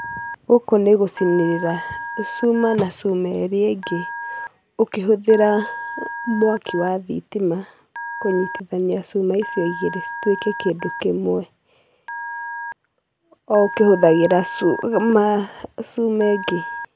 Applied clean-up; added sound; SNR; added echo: none; Telephone; 12 dB; none.